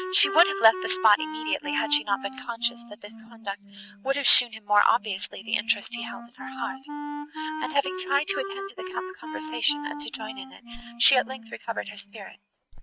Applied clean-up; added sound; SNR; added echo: neural mask model RNNoise.